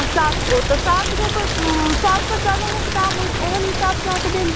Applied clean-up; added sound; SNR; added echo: none; Rain; 0 dB; none.